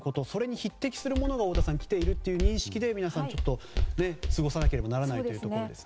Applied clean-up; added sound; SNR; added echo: none; Walk, footsteps; -2 dB; none.